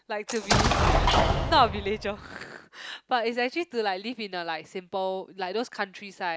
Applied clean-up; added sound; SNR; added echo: none; Explosion; -5 dB; none.